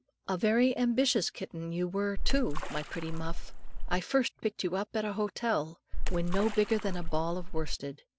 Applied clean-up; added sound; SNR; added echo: none; Splash, splatter; -4 dB; none.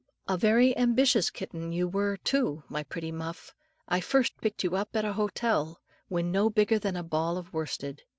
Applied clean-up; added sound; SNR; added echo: none; none; none; none.